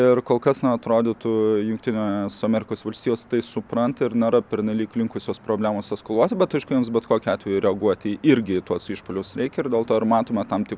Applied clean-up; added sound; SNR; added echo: none; none; none; none.